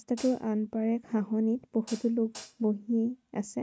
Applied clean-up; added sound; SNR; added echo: neural mask model RNNoise.